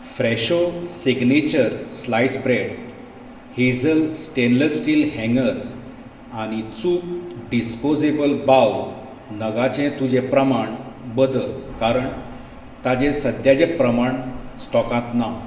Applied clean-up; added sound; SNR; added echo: none; none; none; reverberation time 2.9 s.